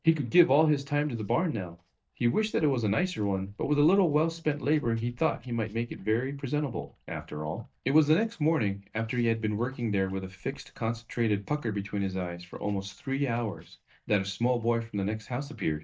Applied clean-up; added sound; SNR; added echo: neural mask model DeepFilterNet 3.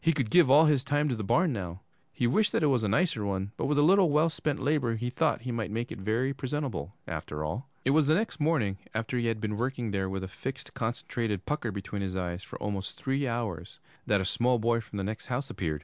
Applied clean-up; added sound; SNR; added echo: none; none; none; none.